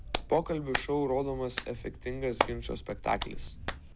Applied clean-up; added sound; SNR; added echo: none; Hands; 3 dB; none.